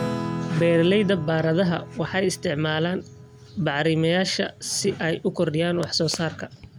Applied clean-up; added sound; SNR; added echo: none; Acoustic guitar / Strum; 12 dB; none.